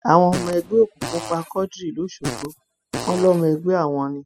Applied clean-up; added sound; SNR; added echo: classical method spectral subtraction.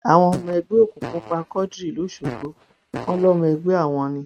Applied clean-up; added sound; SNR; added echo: neural mask model RNNoise.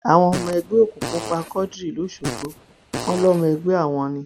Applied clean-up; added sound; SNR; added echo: none; Fart; 11 dB; none.